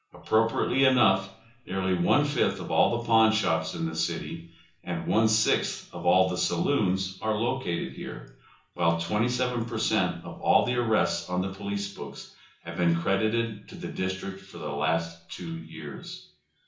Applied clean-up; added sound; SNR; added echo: none; none; none; reverberation time 0.7 s.